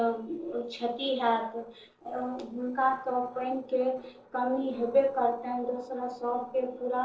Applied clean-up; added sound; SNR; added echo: neural separator model SepFormer DNS4.